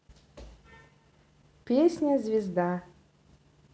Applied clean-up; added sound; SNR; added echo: none; none; none; none.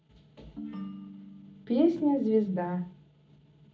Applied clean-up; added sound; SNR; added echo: none; Ringtone; 15 dB; reverberation time 0.4 s.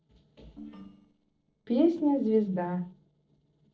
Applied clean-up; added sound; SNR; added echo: neural separator model SepFormer DNS4.